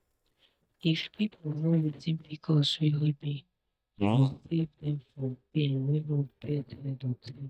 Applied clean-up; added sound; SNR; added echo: neural mask model DeepFilterNet 3.